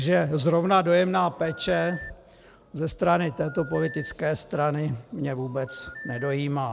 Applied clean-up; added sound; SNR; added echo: none; Telephone; 18 dB; none.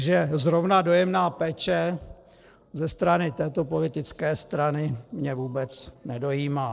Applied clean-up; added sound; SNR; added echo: neural separator model SepFormer DNS4.